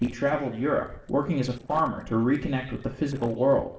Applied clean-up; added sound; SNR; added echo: neural separator model SepFormer DNS4.